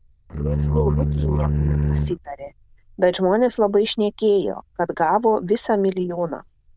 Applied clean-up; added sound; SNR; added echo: neural diffusion model UNIVERSE++.